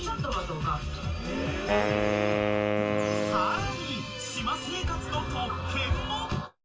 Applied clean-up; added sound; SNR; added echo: none; Wind instrument, woodwind instrument; -2 dB; reverberation time 0.1 s.